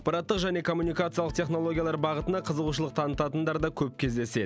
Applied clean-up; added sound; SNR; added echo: none; none; none; none.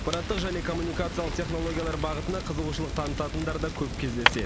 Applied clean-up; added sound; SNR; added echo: none; Fire; 0 dB; none.